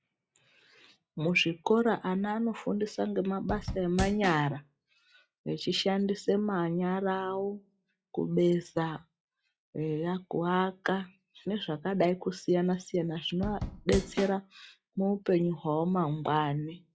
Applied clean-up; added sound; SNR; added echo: classical method log-MMSE.